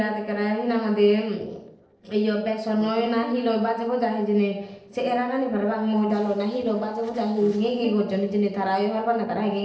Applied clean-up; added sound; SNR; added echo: neural separator model SepFormer DNS4.